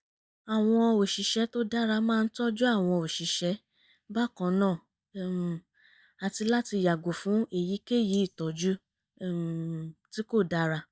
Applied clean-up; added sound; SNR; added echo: neural mask model DeepFilterNet 3.